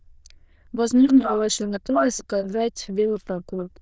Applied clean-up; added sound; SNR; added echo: neural diffusion model UNIVERSE++.